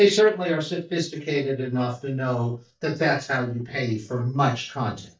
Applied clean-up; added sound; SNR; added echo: neural mask model DeepFilterNet 3.